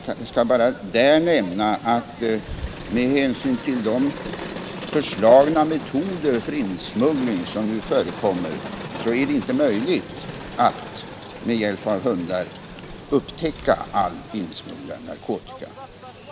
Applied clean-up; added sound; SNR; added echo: none; Crowd; 13 dB; none.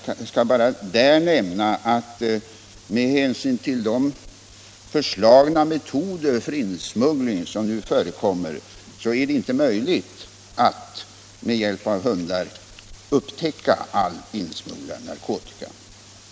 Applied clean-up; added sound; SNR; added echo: none; none; none; none.